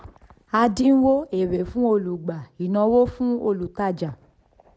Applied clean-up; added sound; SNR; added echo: none; none; none; none.